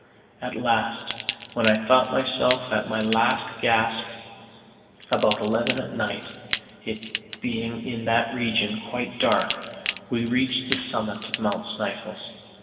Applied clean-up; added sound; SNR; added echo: none; Crackle / Crushing; 10 dB; reverberation time 2.5 s.